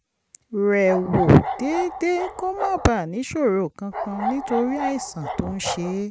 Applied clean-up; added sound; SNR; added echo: none; Bark; 8 dB; none.